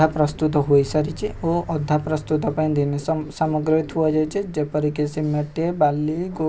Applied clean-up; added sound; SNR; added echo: none; Squeak + Bowed string instrument; 19 dB; none.